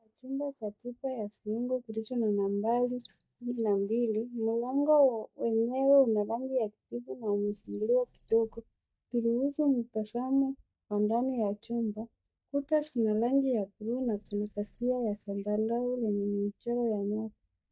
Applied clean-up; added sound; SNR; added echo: neural mask model DeepFilterNet 3.